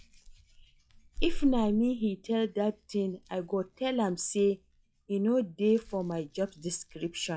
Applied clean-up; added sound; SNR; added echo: classical method log-MMSE.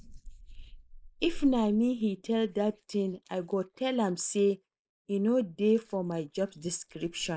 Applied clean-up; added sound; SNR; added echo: neural mask model Resemble Enhance denoiser.